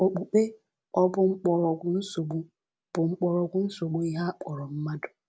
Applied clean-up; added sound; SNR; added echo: none; none; none; none.